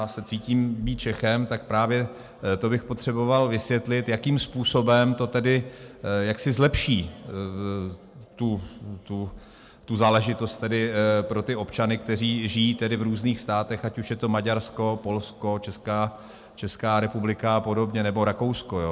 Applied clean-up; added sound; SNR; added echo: none; none; none; none.